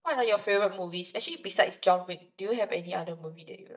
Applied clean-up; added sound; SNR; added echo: neural mask model DeepFilterNet 3.